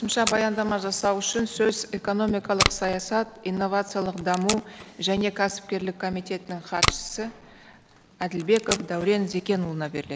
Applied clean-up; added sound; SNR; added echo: none; Packing tape, duct tape; 8 dB; none.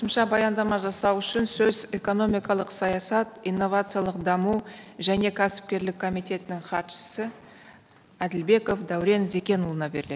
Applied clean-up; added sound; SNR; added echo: none; none; none; none.